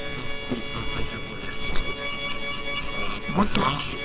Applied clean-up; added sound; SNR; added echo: neural separator model SepFormer WHAMR!.